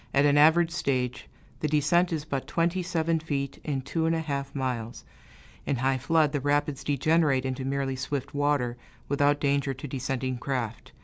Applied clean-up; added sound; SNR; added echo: none; none; none; none.